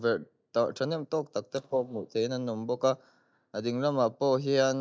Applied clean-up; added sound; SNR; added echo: neural mask model DeepFilterNet 3.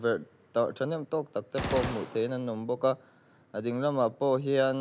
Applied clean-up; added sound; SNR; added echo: none; Gunshot, gunfire; 10 dB; none.